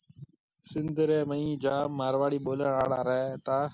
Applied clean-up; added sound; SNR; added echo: none; none; none; none.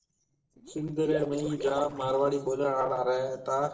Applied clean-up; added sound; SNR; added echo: neural separator model SepFormer DNS4.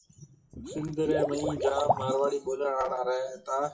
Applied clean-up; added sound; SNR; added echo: classical method WPE with log-MMSE.